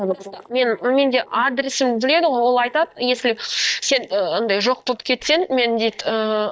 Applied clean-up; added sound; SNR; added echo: neural mask model DeepFilterNet 3.